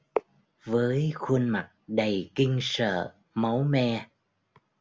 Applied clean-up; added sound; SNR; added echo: none; none; none; none.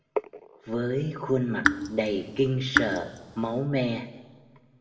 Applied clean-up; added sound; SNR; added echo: none; Raindrop / Drip; 0 dB; reverberation time 1.4 s.